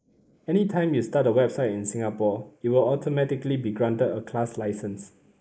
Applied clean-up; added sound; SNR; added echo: neural mask model Resemble Enhance denoiser.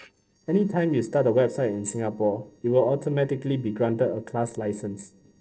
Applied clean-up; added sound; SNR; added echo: neural separator model SepFormer DNS4.